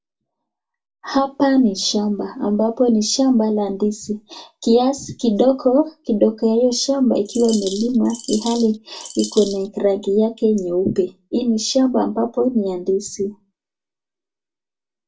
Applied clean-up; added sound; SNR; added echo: none; Bird vocalization, bird call, bird song; 13 dB; reverberation time 0.2 s.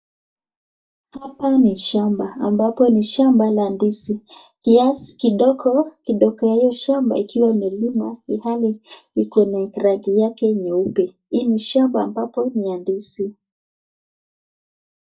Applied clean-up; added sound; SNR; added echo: neural mask model DeepFilterNet 3.